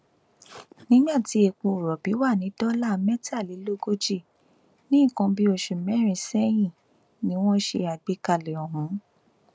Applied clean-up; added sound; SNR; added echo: none; none; none; none.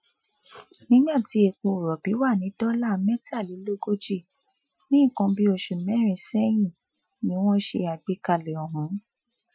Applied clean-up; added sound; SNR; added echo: classical method Wiener filter.